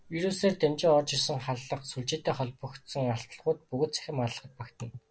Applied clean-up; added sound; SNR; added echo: none; none; none; none.